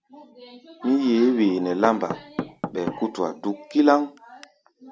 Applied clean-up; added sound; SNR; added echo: none; Knock / Wood; 12 dB; none.